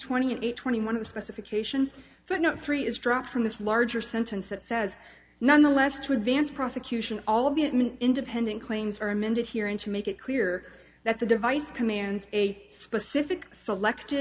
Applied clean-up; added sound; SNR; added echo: none; none; none; none.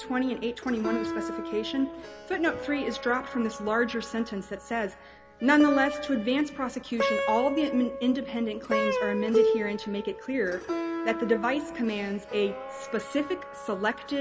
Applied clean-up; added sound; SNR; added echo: none; Plucked string instrument; 5 dB; none.